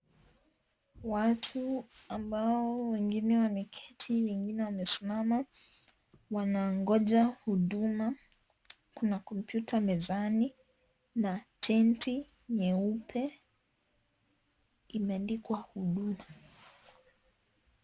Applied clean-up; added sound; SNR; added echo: none; none; none; none.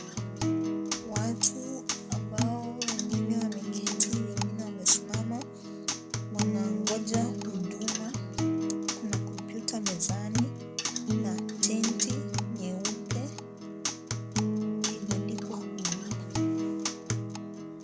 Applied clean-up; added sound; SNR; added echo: none; Acoustic guitar; -3 dB; none.